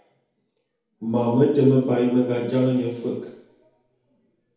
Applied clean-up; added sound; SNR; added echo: none; none; none; reverberation time 2.0 s.